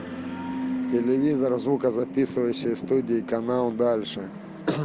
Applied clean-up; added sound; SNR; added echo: none; none; none; none.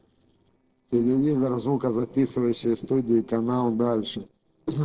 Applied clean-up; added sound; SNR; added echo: neural separator model SepFormer DNS4.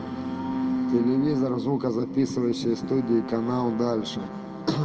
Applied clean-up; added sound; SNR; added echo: none; Brass instrument; 18 dB; reverberation time 1.7 s.